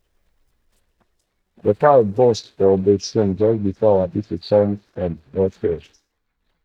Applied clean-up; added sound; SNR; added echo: neural mask model DeepFilterNet 3.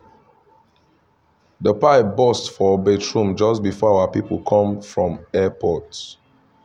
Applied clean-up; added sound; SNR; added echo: none; none; none; none.